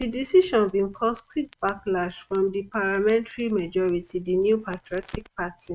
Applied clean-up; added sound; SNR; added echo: neural mask model RNNoise.